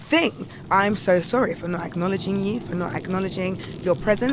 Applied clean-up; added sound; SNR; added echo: none; Fire; 12 dB; none.